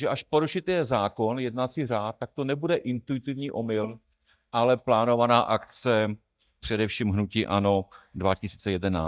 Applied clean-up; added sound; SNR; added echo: neural mask model DeepFilterNet 3.